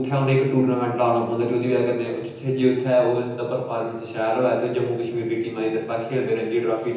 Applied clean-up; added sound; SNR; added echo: none; none; none; reverberation time 0.9 s.